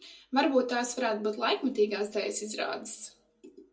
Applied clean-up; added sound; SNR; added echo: none; none; none; reverberation time 0.2 s.